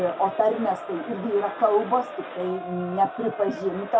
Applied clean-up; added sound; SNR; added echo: none; Crowd; 12 dB; none.